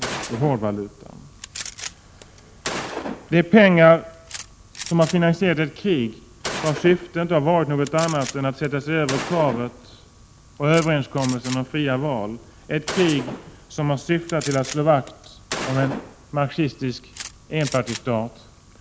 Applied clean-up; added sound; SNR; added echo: none; Gunshot, gunfire; 13 dB; none.